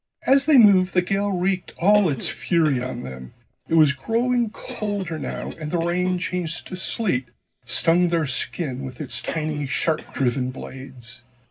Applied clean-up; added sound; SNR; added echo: none; Cough; 19 dB; reverberation time 0.4 s.